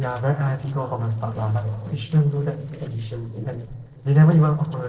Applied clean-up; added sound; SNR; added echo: neural separator model SepFormer DNS4.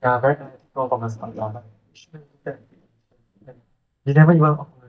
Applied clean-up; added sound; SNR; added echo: neural mask model DeepFilterNet 3.